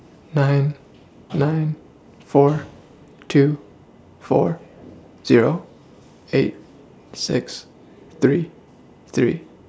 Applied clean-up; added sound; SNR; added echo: none; none; none; none.